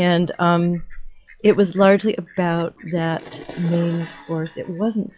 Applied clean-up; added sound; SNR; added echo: classical method log-MMSE.